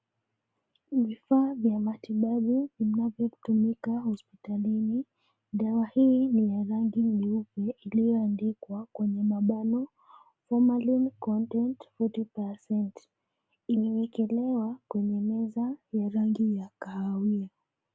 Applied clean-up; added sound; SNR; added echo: none; none; none; none.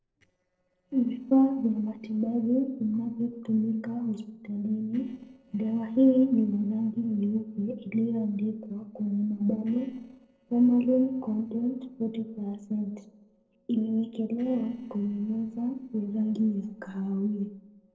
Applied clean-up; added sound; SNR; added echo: neural separator model SepFormer DNS4.